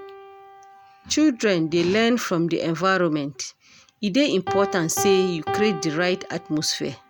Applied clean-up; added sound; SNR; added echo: none; Piano; 11 dB; none.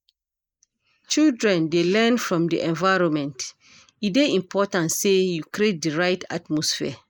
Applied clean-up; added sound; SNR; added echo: neural mask model Resemble Enhance denoiser.